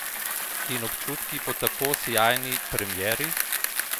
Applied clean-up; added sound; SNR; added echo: none; Bicycle; -1 dB; none.